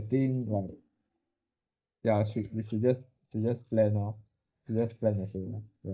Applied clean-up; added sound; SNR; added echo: neural mask model DeepFilterNet 3.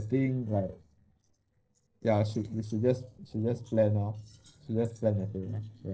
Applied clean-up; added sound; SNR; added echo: neural separator model SepFormer DNS4.